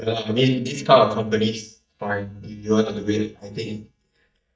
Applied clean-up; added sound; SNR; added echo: neural mask model DeepFilterNet 3.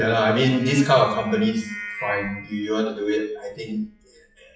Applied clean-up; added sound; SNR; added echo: classical method WPE with log-MMSE.